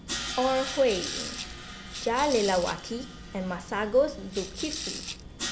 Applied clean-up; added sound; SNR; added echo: none; Rattle / Rattle (instrument) + Crash cymbal; 8 dB; none.